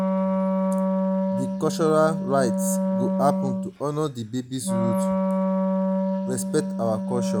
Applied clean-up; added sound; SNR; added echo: none; Wind instrument, woodwind instrument; -3 dB; none.